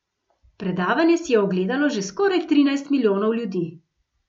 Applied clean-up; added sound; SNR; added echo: none; none; none; none.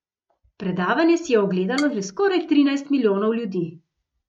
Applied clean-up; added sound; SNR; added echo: neural mask model RNNoise.